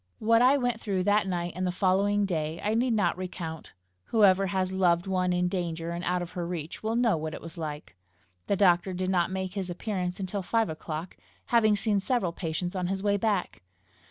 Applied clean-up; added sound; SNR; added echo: none; none; none; none.